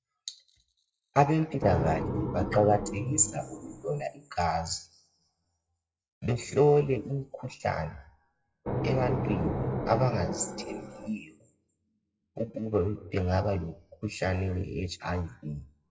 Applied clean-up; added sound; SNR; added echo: classical method WPE with log-MMSE.